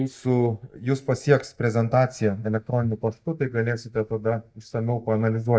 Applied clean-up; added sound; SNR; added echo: neural mask model DeepFilterNet 3.